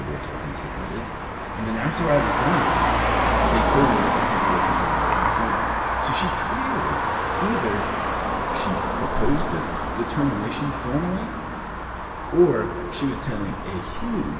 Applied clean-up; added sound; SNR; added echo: none; Traffic noise, roadway noise; -2 dB; reverberation time 1.9 s.